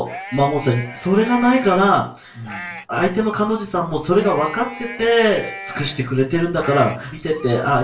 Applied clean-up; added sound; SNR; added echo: none; Livestock, farm animals, working animals; 16 dB; reverberation time 0.3 s.